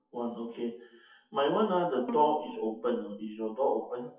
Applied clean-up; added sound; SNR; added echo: classical method WPE with log-MMSE.